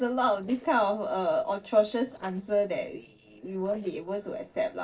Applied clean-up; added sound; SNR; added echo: neural separator model SepFormer DNS4.